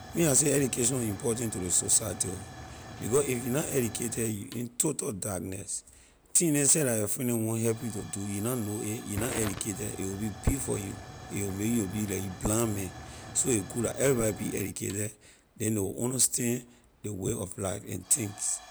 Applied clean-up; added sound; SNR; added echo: none; Tick / Hiss / Explosion / Fire; 16 dB; none.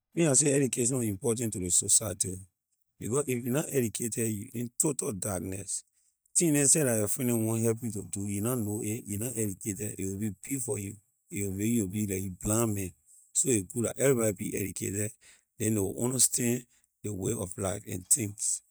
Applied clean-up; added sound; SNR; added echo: neural mask model DeepFilterNet 3.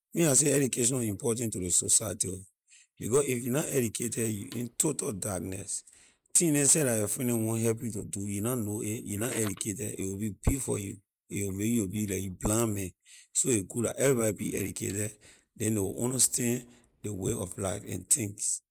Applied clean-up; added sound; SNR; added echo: neural mask model Resemble Enhance denoiser.